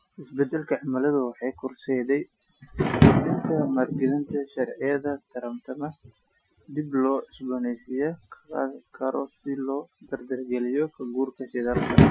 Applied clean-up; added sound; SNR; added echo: classical method Wiener filter.